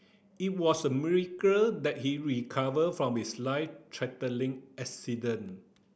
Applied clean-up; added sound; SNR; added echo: none; none; none; none.